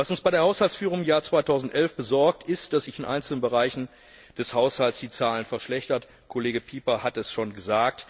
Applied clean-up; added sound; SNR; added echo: none; none; none; none.